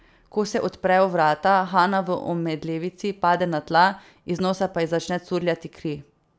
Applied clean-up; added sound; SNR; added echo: none; none; none; none.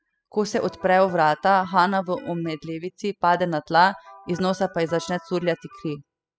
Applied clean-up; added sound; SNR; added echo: classical method spectral subtraction.